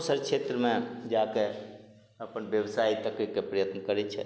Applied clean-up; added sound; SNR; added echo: none; none; none; none.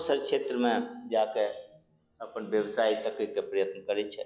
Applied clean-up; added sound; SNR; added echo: classical method log-MMSE.